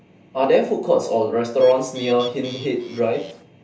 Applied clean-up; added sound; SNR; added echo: none; Bird; 18 dB; reverberation time 0.3 s.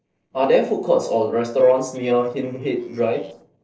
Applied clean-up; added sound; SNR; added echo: neural separator model SepFormer DNS4.